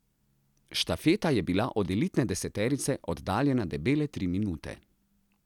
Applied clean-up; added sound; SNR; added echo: none; none; none; none.